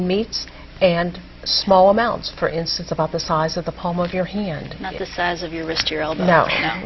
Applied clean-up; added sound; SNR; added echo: none; none; none; none.